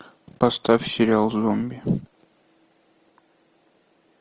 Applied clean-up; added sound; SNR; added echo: none; none; none; none.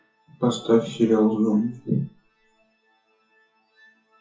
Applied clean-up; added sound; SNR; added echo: classical method WPE with log-MMSE.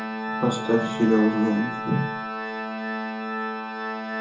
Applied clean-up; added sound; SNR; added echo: none; Organ; 4 dB; reverberation time 0.5 s.